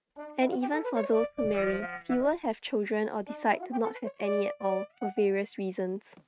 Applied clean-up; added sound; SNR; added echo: neural mask model RNNoise.